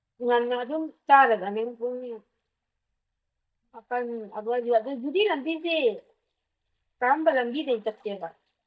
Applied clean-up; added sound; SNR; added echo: neural mask model DeepFilterNet 3.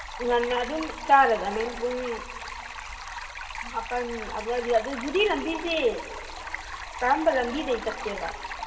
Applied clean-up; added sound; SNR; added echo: none; Stream; 9 dB; reverberation time 2.6 s.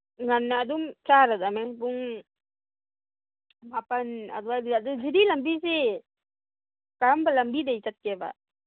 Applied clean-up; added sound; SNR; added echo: none; none; none; none.